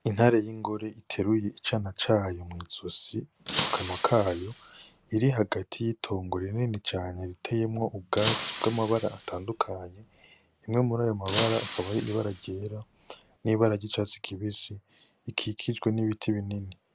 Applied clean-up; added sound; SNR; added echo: none; Shatter; 3 dB; none.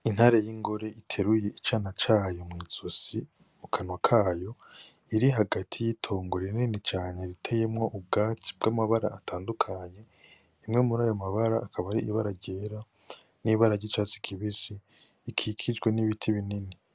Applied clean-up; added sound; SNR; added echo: none; none; none; none.